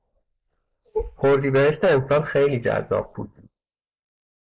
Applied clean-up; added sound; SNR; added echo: neural mask model Resemble Enhance denoiser.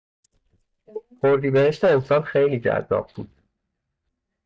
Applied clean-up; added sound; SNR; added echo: neural mask model DeepFilterNet 3.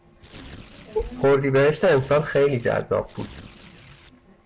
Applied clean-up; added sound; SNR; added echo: none; Tearing; 20 dB; none.